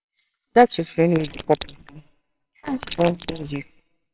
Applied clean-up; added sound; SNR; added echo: neural separator model SepFormer WHAMR!.